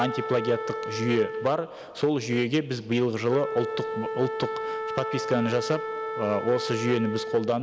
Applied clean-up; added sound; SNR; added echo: none; Wind instrument, woodwind instrument; 6 dB; none.